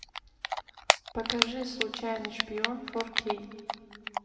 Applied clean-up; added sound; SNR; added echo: none; Typing; -4 dB; reverberation time 1.9 s.